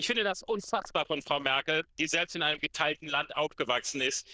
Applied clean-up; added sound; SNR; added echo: neural diffusion model UNIVERSE++.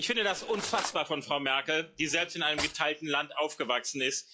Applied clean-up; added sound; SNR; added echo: classical method log-MMSE.